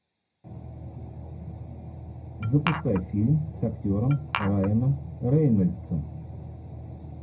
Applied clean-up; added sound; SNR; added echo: none; Glass; 10 dB; reverberation time 0.4 s.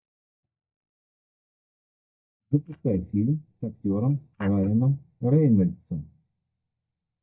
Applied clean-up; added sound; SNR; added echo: neural mask model DeepFilterNet 3.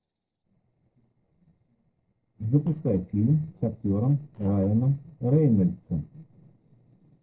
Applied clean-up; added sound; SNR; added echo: neural separator model SepFormer DNS4.